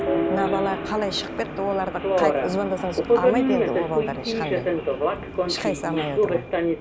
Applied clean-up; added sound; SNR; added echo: none; Subway, metro, underground; -4 dB; none.